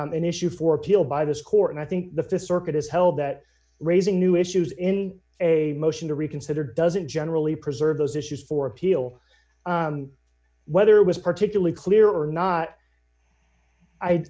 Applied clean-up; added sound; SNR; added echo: none; none; none; none.